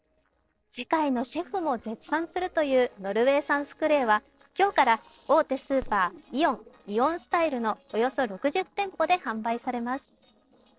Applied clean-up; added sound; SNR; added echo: neural separator model SepFormer DNS4.